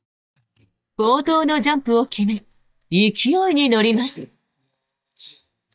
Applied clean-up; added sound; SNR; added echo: neural mask model DeepFilterNet 3.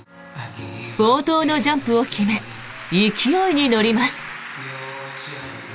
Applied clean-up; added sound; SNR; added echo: none; none; none; none.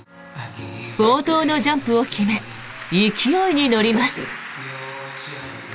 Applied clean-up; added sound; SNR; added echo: none; Cough; 18 dB; none.